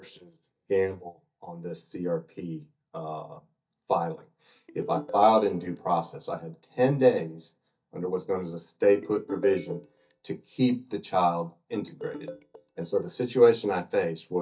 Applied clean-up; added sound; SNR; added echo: neural mask model DeepFilterNet 3.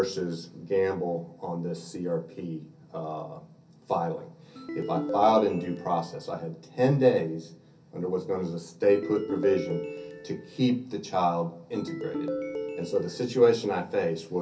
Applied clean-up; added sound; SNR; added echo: none; Ringtone; 7 dB; reverberation time 0.3 s.